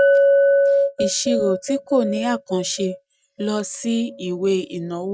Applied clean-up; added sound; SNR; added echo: neural mask model RNNoise.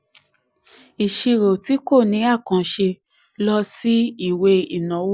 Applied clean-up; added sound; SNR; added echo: none; none; none; none.